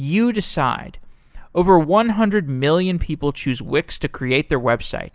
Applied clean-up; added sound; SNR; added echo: none; none; none; none.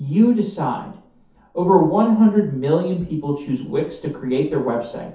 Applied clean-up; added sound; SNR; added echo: none; none; none; reverberation time 0.5 s.